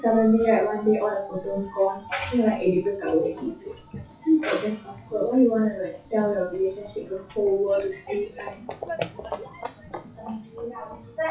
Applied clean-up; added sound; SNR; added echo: classical method WPE with log-MMSE.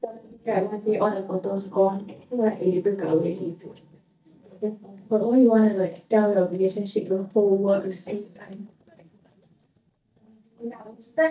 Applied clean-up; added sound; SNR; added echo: neural mask model DeepFilterNet 3.